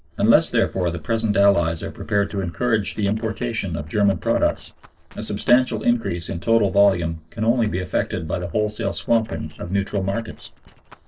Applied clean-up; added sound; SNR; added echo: neural separator model SepFormer DNS4.